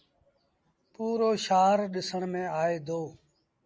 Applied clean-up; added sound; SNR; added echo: none; none; none; none.